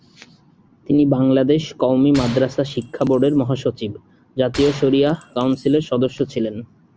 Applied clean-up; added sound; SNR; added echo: none; Gunshot, gunfire; 18 dB; none.